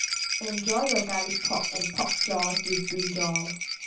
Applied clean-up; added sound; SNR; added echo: none; Rattle; -2 dB; reverberation time 0.2 s.